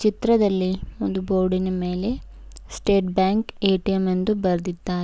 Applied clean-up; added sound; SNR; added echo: none; none; none; none.